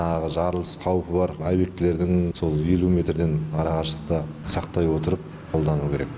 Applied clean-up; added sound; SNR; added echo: none; none; none; none.